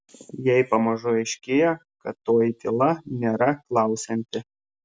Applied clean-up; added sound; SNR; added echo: none; none; none; none.